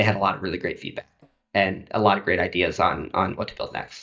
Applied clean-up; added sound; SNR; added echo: neural mask model DeepFilterNet 3.